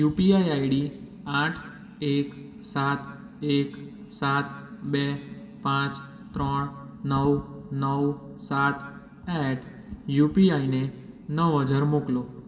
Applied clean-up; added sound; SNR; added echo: none; none; none; reverberation time 1.9 s.